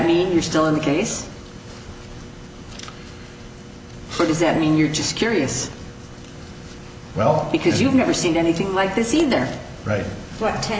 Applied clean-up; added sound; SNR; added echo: none; none; none; none.